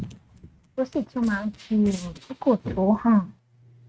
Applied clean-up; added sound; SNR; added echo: neural mask model RNNoise.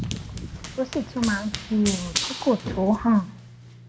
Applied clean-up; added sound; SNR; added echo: none; Run; 8 dB; none.